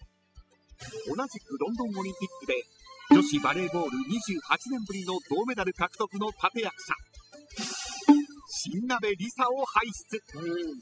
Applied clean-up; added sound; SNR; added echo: classical method spectral subtraction.